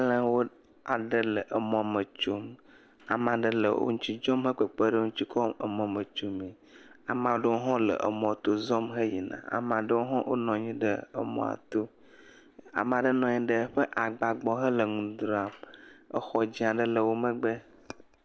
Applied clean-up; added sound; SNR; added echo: none; none; none; none.